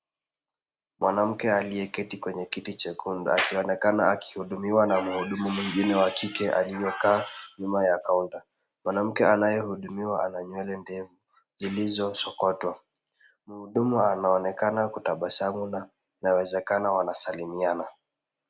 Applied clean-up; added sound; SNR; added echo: none; none; none; none.